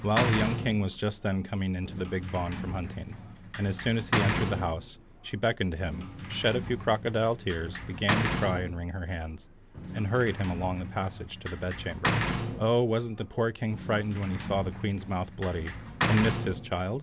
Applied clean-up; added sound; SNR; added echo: none; Sliding door / Slam; 4 dB; none.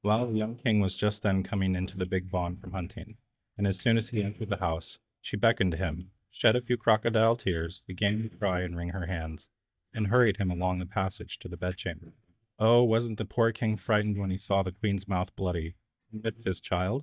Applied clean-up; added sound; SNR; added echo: neural mask model DeepFilterNet 3.